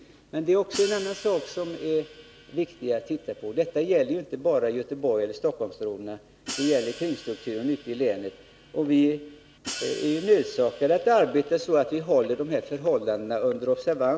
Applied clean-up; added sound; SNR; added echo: none; Hi-hat; 17 dB; none.